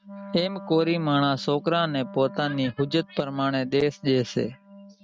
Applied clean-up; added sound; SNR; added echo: neural mask model RNNoise.